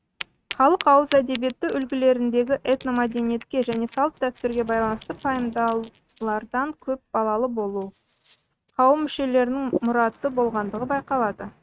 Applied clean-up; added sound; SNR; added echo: neural mask model RNNoise.